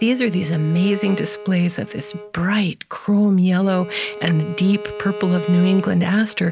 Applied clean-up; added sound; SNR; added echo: none; Bowed string instrument; 14 dB; none.